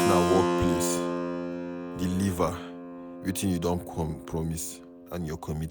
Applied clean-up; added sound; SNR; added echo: none; Keyboard (musical); 1 dB; none.